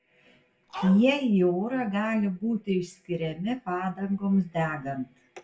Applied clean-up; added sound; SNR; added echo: none; Dog; 10 dB; reverberation time 0.2 s.